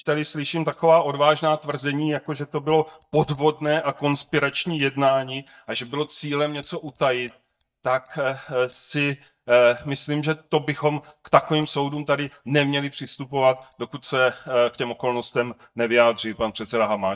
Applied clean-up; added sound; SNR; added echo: neural mask model DeepFilterNet 3.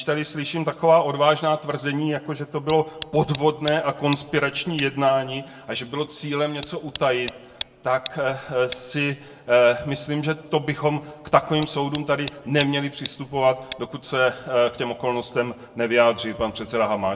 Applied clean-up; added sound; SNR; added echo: none; Tick; 12 dB; reverberation time 1.5 s.